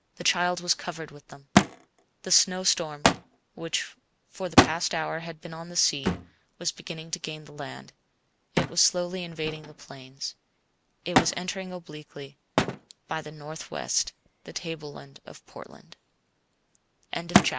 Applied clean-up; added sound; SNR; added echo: none; Thump, thud; -1 dB; none.